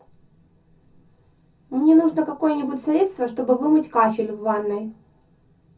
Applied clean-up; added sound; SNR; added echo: none; none; none; reverberation time 0.3 s.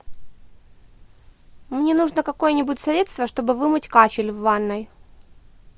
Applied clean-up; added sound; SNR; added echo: none; none; none; none.